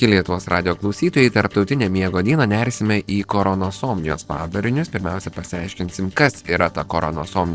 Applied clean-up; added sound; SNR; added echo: neural separator model SepFormer DNS4.